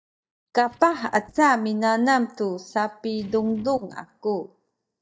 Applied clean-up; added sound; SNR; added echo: neural mask model DeepFilterNet 3.